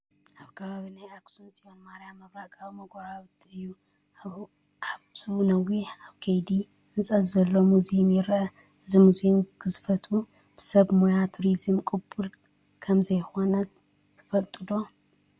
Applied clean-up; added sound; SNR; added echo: none; none; none; none.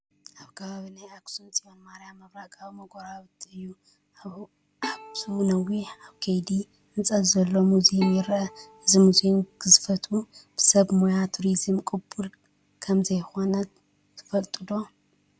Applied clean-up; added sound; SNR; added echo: none; Bowed string instrument; 17 dB; none.